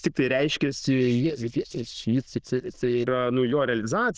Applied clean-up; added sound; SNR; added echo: neural diffusion model UNIVERSE++.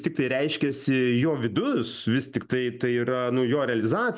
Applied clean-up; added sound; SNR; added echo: none; none; none; none.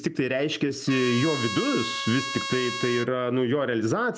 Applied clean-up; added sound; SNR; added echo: none; Trumpet; 7 dB; none.